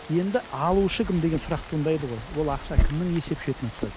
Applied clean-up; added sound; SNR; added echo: none; Rain; 4 dB; none.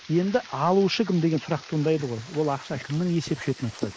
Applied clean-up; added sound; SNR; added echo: neural mask model Resemble Enhance denoiser.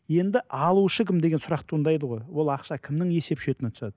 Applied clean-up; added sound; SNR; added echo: none; none; none; none.